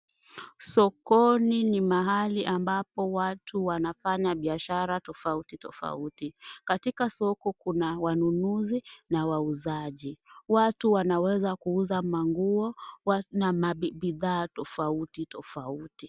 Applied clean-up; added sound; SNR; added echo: none; none; none; none.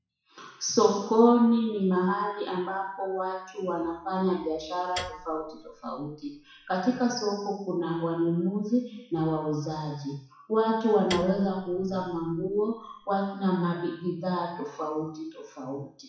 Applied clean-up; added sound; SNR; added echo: classical method WPE with log-MMSE.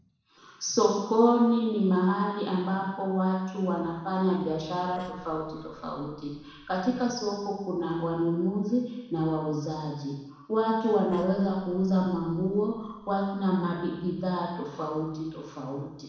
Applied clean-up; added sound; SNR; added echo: neural separator model SepFormer DNS4.